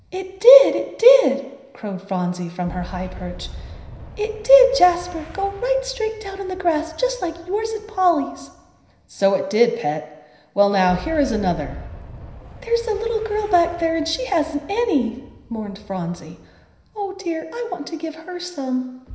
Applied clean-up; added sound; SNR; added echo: none; Boom; 19 dB; reverberation time 0.9 s.